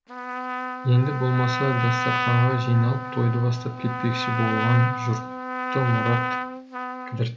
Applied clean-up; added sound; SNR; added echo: none; Trumpet; 5 dB; none.